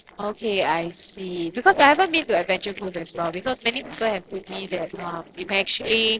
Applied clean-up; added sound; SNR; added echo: neural separator model SepFormer DNS4.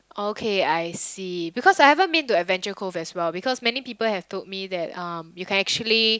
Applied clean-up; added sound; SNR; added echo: none; none; none; none.